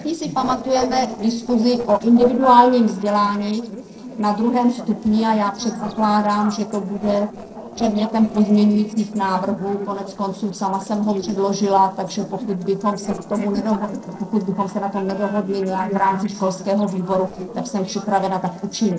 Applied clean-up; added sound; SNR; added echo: neural separator model SepFormer DNS4.